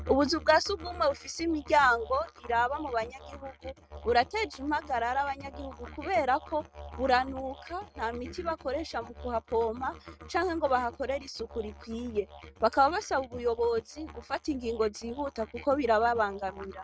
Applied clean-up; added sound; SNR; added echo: neural mask model RNNoise.